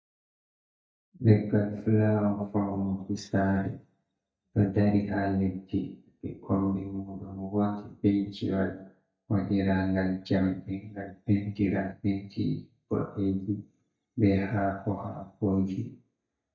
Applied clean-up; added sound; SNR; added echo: neural mask model DeepFilterNet 3.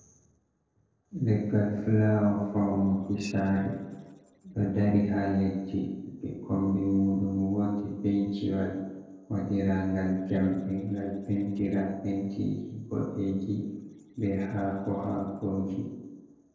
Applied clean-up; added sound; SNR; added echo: neural separator model SepFormer DNS4.